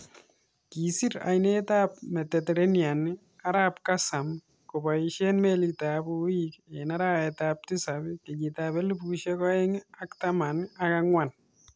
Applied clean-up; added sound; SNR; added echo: none; none; none; none.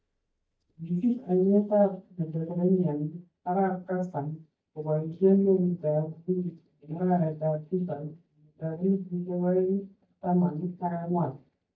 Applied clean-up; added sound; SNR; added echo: neural mask model DeepFilterNet 3.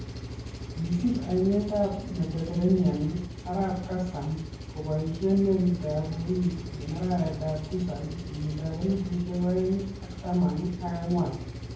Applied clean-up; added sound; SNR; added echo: none; Engine; 9 dB; reverberation time 0.9 s.